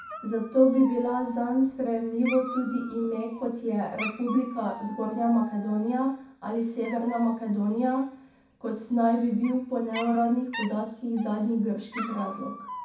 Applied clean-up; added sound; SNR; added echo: none; Dog; 15 dB; reverberation time 0.6 s.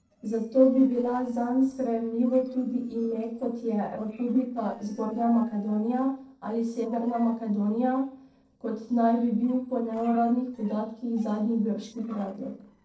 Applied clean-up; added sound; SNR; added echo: neural separator model SepFormer DNS4.